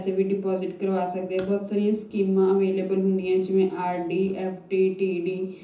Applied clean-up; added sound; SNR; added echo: none; none; none; reverberation time 0.6 s.